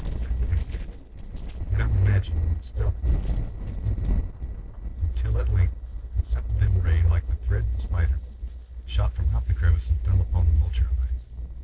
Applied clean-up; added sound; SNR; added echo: neural separator model SepFormer DNS4.